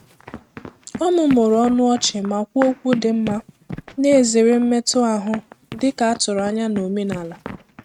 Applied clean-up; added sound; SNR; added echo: neural mask model RNNoise.